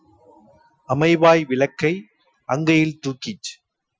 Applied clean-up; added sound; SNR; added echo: classical method Wiener filter.